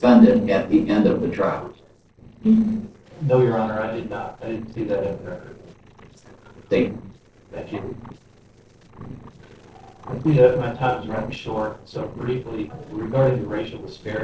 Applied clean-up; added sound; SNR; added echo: neural separator model SepFormer DNS4.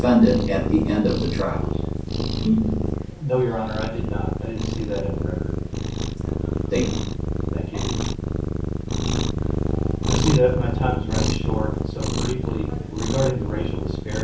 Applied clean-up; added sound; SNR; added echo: none; Cat; -1 dB; reverberation time 0.6 s.